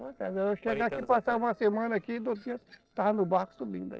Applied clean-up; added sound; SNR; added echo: neural separator model SepFormer DNS4.